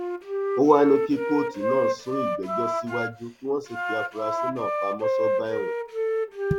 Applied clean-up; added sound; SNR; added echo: none; Wind instrument, woodwind instrument; 0 dB; none.